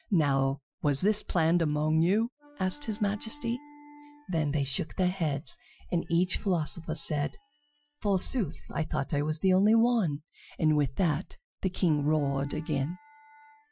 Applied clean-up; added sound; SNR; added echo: classical method Wiener filter.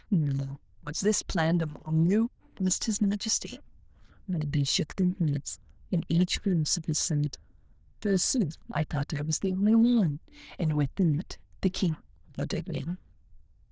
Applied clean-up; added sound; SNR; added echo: neural diffusion model UNIVERSE++.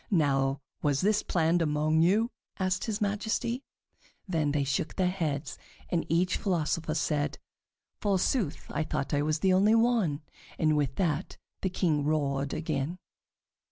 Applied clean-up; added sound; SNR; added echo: none; none; none; none.